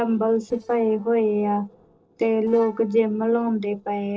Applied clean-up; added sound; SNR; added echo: neural separator model SepFormer DNS4.